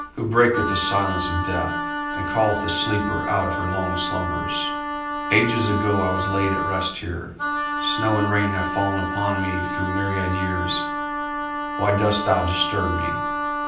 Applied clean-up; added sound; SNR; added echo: none; Wind instrument, woodwind instrument; 2 dB; reverberation time 0.6 s.